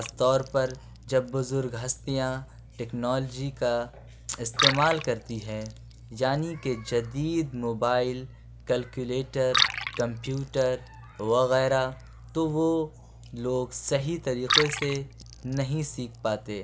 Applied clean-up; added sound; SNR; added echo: none; Liquid; 7 dB; none.